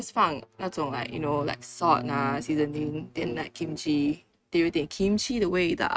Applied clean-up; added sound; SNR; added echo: neural mask model RNNoise.